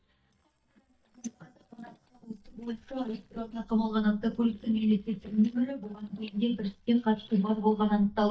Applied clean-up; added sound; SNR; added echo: neural mask model DeepFilterNet 3.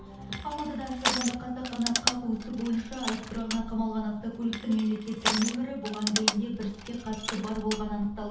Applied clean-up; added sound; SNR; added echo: none; Crushing; 4 dB; reverberation time 0.8 s.